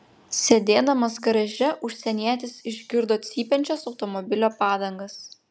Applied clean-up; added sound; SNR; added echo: none; none; none; none.